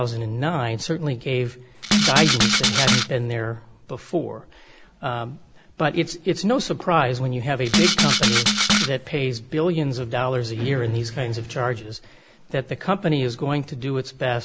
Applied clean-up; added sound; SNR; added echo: none; Rattle (instrument); -5 dB; none.